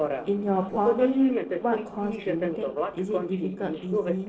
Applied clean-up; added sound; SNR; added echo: neural separator model SepFormer DNS4.